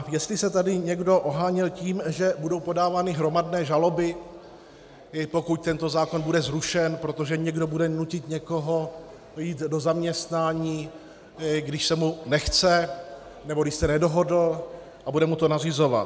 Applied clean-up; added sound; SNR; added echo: none; none; none; none.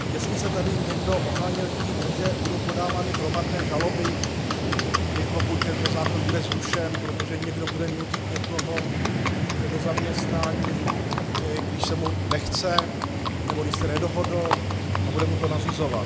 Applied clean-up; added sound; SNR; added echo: none; Livestock, farm animals, working animals; -5 dB; none.